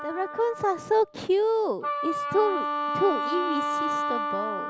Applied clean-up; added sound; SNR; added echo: none; Wind instrument, woodwind instrument; 3 dB; none.